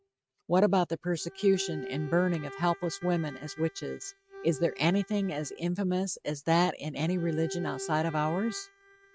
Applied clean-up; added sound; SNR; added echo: neural mask model RNNoise.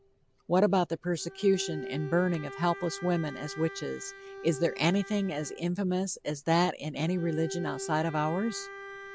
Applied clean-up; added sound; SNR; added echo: none; Bowed string instrument; 13 dB; none.